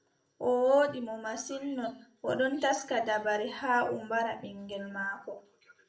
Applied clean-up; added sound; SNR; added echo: none; none; none; reverberation time 0.4 s.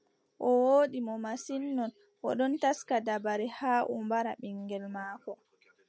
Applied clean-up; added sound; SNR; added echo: none; none; none; none.